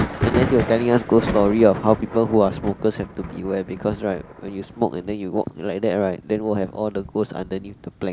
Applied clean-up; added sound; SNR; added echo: none; Thunder; 9 dB; none.